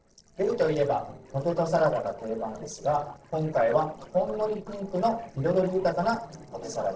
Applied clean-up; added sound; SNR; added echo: neural separator model SepFormer DNS4.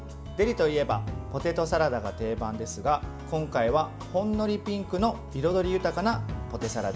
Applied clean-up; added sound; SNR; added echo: none; none; none; none.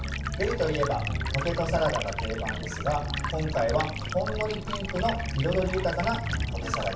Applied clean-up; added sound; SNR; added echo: none; Stream; 6 dB; reverberation time 0.4 s.